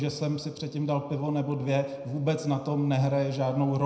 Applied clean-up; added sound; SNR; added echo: none; none; none; reverberation time 0.8 s.